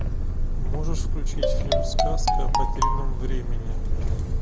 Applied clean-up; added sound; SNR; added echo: none; Marimba, xylophone; 4 dB; none.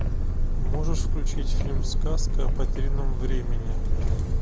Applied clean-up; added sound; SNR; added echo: none; none; none; none.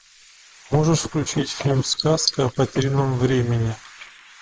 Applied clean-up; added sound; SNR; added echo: neural mask model Resemble Enhance denoiser.